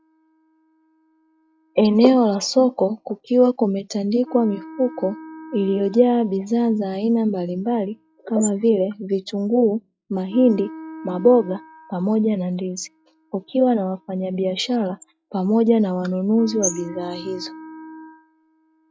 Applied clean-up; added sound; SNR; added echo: classical method log-MMSE.